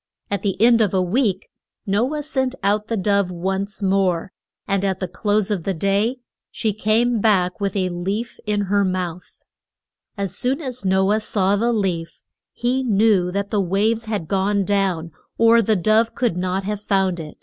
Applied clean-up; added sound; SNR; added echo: none; none; none; none.